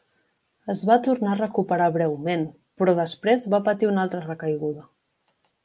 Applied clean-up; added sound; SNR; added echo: none; none; none; none.